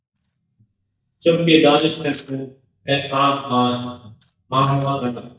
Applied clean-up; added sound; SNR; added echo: neural mask model DeepFilterNet 3.